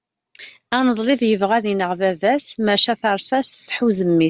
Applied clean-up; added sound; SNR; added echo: none; none; none; none.